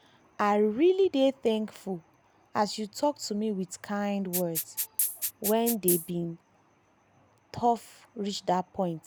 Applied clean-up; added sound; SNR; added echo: none; Rattle (instrument); 3 dB; none.